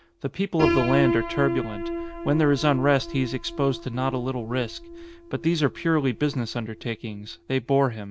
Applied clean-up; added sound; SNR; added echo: none; Piano; 7 dB; none.